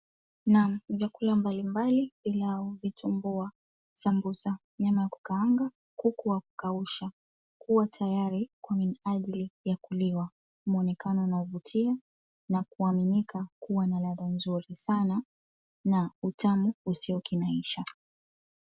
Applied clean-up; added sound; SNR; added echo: none; none; none; none.